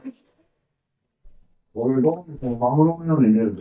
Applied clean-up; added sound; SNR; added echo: neural mask model DeepFilterNet 3.